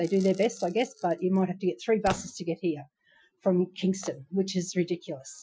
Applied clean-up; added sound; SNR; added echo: classical method Wiener filter.